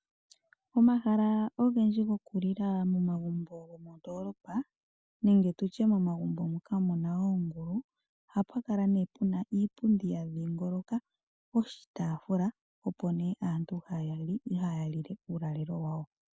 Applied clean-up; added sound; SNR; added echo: none; none; none; none.